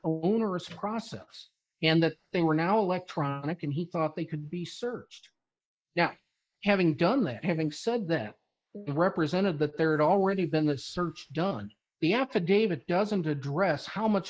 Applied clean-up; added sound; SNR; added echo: neural mask model Resemble Enhance denoiser.